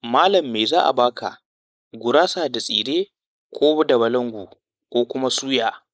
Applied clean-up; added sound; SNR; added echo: neural mask model Resemble Enhance denoiser.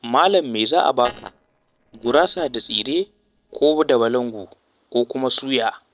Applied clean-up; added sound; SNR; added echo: neural separator model SepFormer DNS4.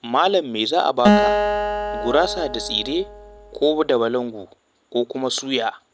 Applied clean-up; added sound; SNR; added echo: none; Acoustic guitar; 1 dB; none.